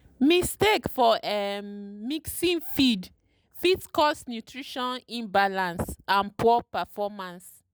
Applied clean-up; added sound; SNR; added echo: none; none; none; none.